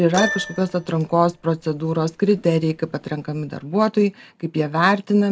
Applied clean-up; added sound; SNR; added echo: none; Keyboard (musical); 13 dB; none.